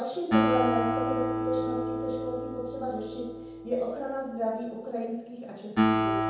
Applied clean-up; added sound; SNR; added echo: none; Acoustic guitar; -2 dB; reverberation time 0.9 s.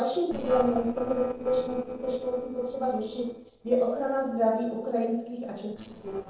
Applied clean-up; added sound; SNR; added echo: neural separator model SepFormer DNS4.